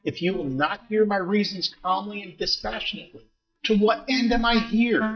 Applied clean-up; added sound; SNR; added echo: neural mask model DeepFilterNet 3.